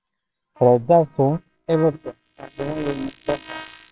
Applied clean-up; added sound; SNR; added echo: neural separator model SepFormer WHAMR!.